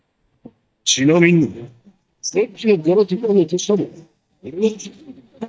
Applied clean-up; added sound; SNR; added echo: neural mask model DeepFilterNet 3.